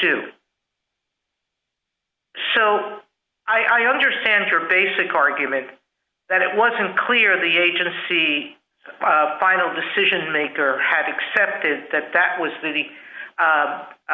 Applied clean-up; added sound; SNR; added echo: none; none; none; none.